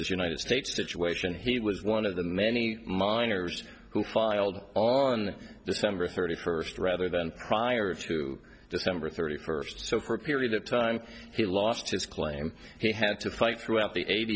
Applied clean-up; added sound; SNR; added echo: none; none; none; none.